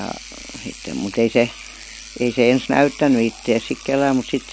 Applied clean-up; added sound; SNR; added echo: none; Engine / Domestic sounds, home sounds; 18 dB; none.